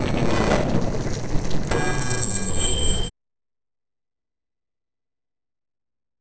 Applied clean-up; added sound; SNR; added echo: neural separator model SepFormer DNS4.